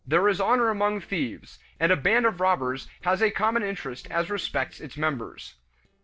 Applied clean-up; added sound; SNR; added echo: neural separator model SepFormer DNS4.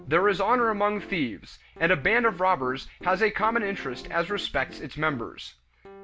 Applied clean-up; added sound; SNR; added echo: none; Piano; 19 dB; none.